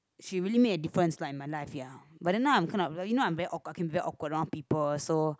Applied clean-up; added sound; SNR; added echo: none; none; none; none.